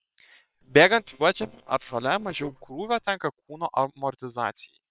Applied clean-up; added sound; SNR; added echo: neural separator model SepFormer WHAM!.